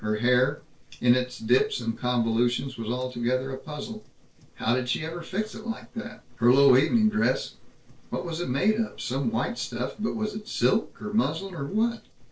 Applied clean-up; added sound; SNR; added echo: neural separator model SepFormer DNS4.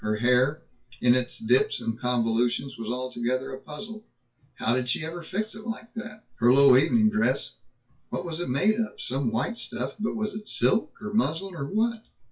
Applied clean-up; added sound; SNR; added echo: classical method WPE with log-MMSE.